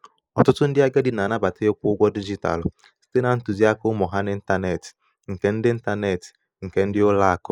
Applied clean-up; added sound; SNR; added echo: neural mask model Resemble Enhance denoiser.